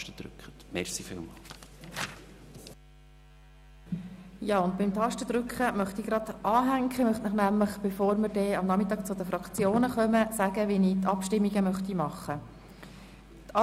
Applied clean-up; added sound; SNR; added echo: none; none; none; none.